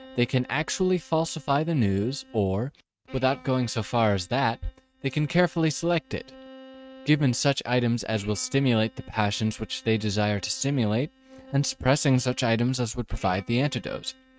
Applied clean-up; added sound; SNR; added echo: neural mask model RNNoise.